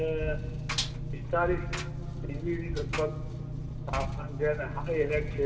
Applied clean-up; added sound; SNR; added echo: none; Engine; 1 dB; reverberation time 2.3 s.